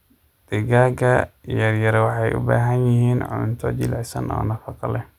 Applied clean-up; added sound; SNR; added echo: none; none; none; none.